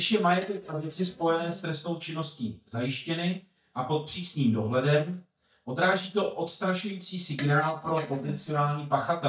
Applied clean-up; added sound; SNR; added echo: neural mask model DeepFilterNet 3.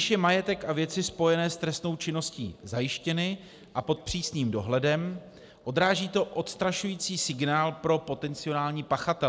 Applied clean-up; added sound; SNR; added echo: none; none; none; none.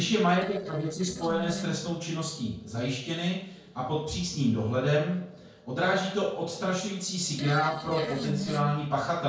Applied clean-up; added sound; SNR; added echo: neural separator model SepFormer DNS4.